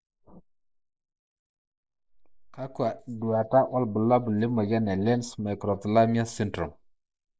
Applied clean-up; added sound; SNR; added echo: neural mask model Resemble Enhance denoiser.